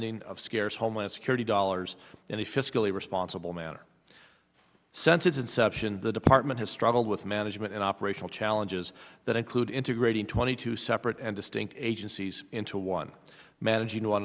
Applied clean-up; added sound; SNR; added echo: none; none; none; none.